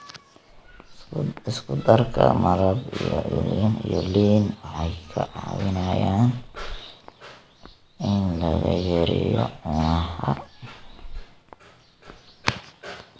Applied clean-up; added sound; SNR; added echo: none; Walk, footsteps; 18 dB; none.